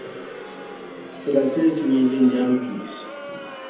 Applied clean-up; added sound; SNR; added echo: none; Crowd; 13 dB; reverberation time 0.9 s.